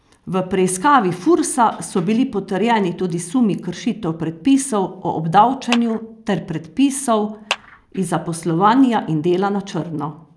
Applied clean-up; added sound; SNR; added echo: none; Clapping; 13 dB; none.